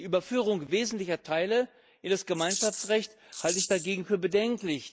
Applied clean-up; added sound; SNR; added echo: neural mask model Resemble Enhance denoiser.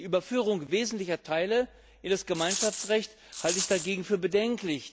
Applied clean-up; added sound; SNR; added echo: none; Rattle; 5 dB; none.